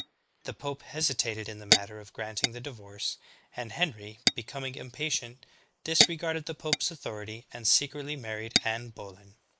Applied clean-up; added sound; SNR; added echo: neural mask model Resemble Enhance denoiser.